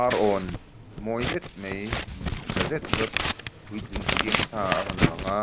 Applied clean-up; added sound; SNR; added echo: none; Scissors; -1 dB; none.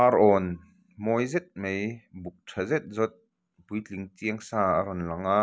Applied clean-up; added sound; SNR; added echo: none; none; none; none.